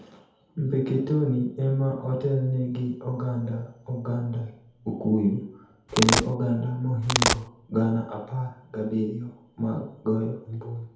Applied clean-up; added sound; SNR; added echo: none; Domestic sounds, home sounds; -3 dB; reverberation time 0.8 s.